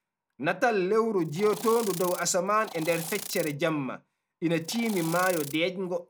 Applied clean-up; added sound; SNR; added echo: none; Insect; 13 dB; none.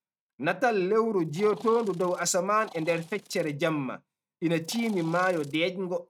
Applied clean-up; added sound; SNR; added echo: neural mask model RNNoise.